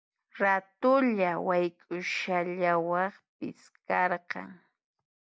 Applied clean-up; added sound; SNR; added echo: none; none; none; none.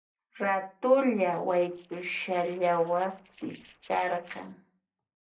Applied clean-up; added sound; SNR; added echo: neural separator model SepFormer DNS4.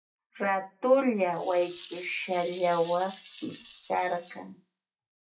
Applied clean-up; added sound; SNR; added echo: classical method WPE with log-MMSE.